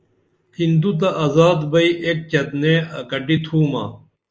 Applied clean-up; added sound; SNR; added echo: neural mask model Resemble Enhance denoiser.